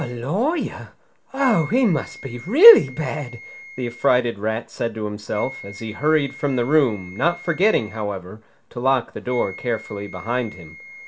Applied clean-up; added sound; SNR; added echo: none; Wind instrument, woodwind instrument; 19 dB; reverberation time 0.2 s.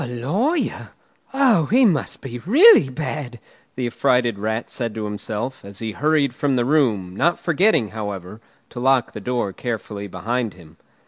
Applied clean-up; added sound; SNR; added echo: none; none; none; none.